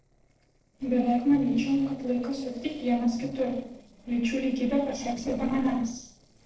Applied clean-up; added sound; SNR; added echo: neural separator model SepFormer DNS4.